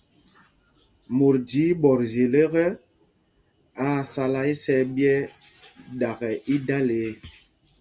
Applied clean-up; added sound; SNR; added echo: none; none; none; none.